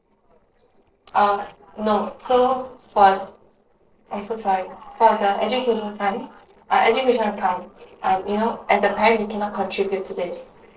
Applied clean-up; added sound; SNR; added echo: neural separator model SepFormer DNS4.